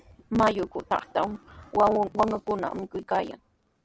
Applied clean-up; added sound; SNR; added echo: none; none; none; none.